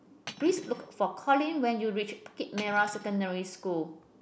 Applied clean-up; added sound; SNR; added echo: none; Cutlery, silverware; 15 dB; none.